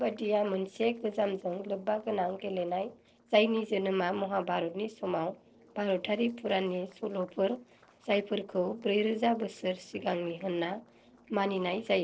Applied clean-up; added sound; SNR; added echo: neural separator model SepFormer DNS4.